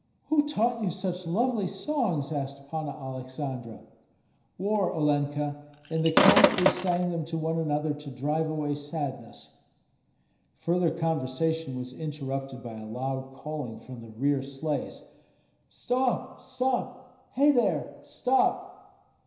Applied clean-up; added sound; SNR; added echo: none; Sink (filling or washing); -4 dB; reverberation time 0.9 s.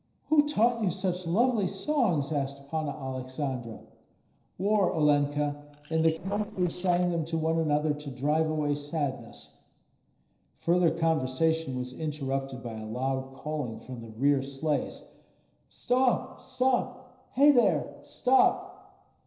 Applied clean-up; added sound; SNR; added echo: neural separator model SepFormer DNS4.